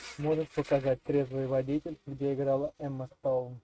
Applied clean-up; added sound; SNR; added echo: neural mask model RNNoise.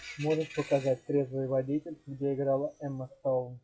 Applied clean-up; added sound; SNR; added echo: classical method log-MMSE.